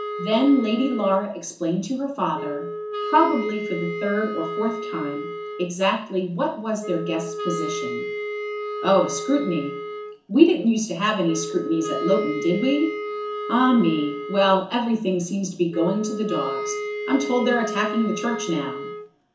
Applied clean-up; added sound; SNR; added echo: none; Wind instrument, woodwind instrument; 8 dB; reverberation time 0.7 s.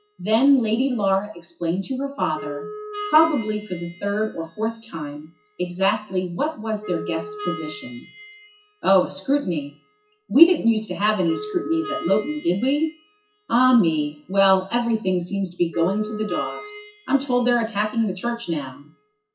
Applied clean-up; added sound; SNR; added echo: classical method WPE with log-MMSE.